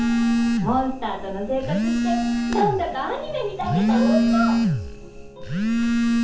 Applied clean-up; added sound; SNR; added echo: none; Telephone; -5 dB; reverberation time 0.5 s.